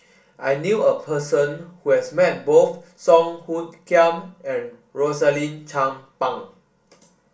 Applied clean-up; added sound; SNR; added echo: none; none; none; reverberation time 0.2 s.